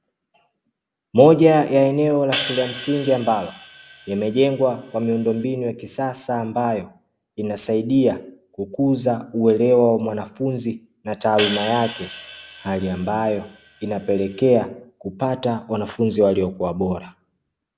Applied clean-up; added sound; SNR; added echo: none; Hi-hat; 12 dB; none.